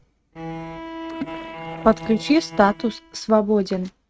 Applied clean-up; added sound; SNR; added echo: neural mask model RNNoise.